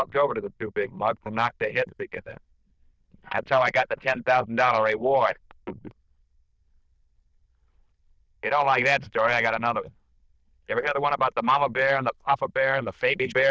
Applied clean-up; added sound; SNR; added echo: neural diffusion model UNIVERSE++.